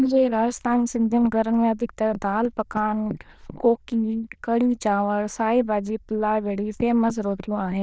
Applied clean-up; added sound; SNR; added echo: neural diffusion model UNIVERSE++.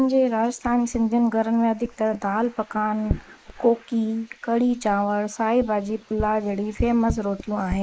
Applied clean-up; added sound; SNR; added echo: neural mask model Resemble Enhance denoiser.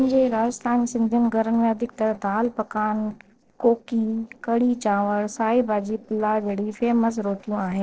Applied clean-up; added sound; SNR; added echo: neural separator model SepFormer DNS4.